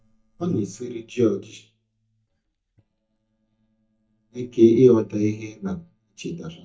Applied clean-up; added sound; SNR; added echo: neural mask model DeepFilterNet 3.